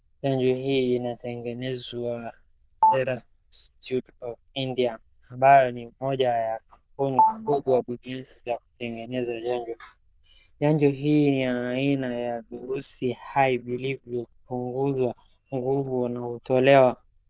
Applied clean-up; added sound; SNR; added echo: neural diffusion model UNIVERSE++.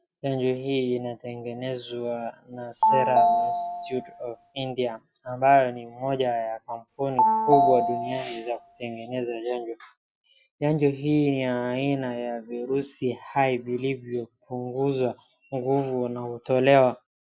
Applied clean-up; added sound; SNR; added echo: none; Telephone; -1 dB; none.